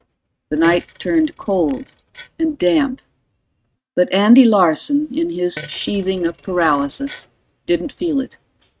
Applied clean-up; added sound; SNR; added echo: neural mask model RNNoise.